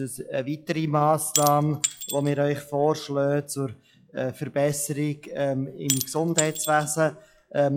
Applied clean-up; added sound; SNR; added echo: classical method log-MMSE.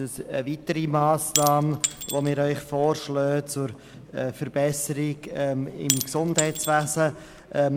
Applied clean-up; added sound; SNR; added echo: none; Shatter / Crushing; 8 dB; none.